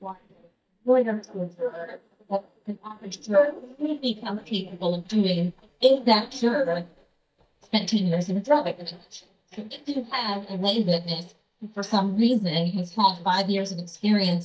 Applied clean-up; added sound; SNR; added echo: neural mask model DeepFilterNet 3.